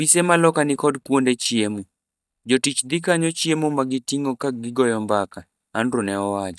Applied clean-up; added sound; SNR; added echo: neural mask model DeepFilterNet 3.